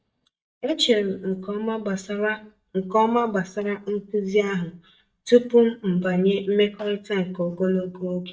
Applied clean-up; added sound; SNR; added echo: neural mask model DeepFilterNet 3.